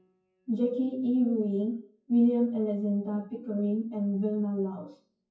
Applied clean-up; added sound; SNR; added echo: classical method WPE with log-MMSE.